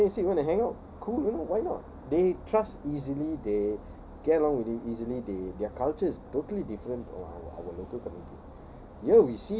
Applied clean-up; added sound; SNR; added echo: none; none; none; none.